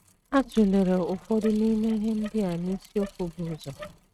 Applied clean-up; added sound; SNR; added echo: neural mask model RNNoise.